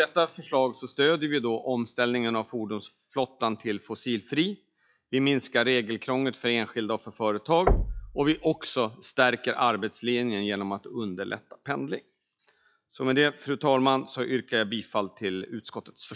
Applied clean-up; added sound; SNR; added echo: classical method log-MMSE.